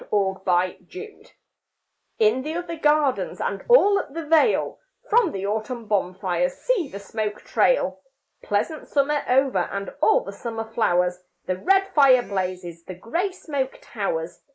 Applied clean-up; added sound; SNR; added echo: neural mask model Resemble Enhance denoiser.